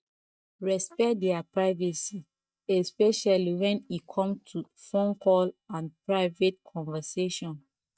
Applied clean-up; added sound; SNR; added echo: neural mask model DeepFilterNet 3.